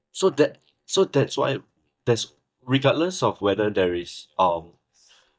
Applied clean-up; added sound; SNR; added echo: neural mask model DeepFilterNet 3.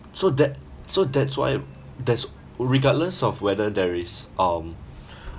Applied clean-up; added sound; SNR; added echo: none; none; none; none.